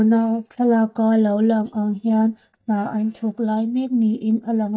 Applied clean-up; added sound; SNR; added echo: neural mask model DeepFilterNet 3.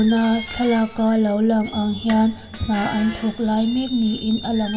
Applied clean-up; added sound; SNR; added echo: none; Squeak; 13 dB; reverberation time 1.4 s.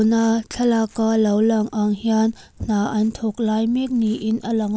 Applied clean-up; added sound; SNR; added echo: none; none; none; none.